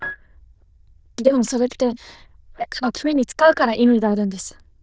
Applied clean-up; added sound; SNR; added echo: neural diffusion model UNIVERSE++.